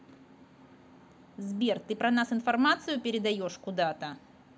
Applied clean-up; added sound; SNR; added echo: none; none; none; none.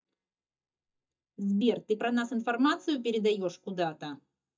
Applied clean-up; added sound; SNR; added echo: neural mask model DeepFilterNet 3.